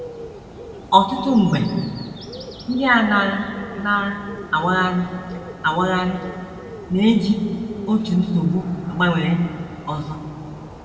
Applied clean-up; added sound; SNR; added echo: none; Bird; 15 dB; reverberation time 2.0 s.